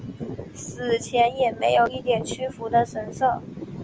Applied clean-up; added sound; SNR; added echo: none; none; none; none.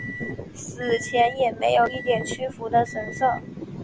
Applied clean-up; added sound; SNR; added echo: none; Microwave oven; 14 dB; none.